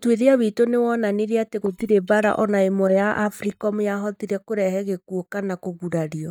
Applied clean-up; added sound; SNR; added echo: neural mask model DeepFilterNet 3.